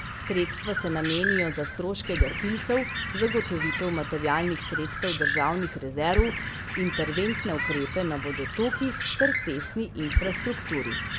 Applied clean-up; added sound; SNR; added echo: none; Bird; 1 dB; none.